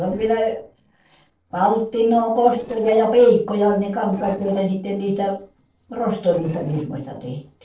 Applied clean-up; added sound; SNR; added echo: neural separator model SepFormer DNS4.